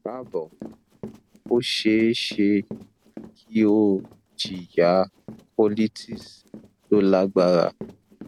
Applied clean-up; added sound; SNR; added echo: none; Run; 18 dB; none.